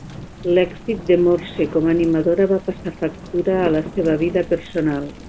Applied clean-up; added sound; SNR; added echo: none; Thunder / Rain; 15 dB; none.